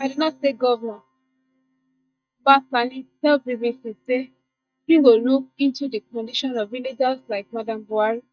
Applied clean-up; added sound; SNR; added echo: neural mask model DeepFilterNet 3.